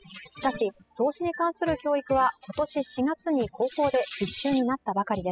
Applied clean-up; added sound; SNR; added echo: classical method spectral subtraction.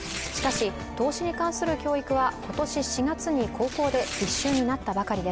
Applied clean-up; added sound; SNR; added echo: none; Tearing + Bowed string instrument; 11 dB; none.